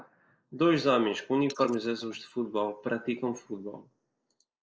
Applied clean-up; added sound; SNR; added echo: neural mask model Resemble Enhance denoiser.